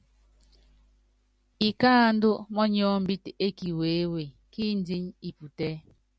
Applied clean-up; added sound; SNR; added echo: none; none; none; none.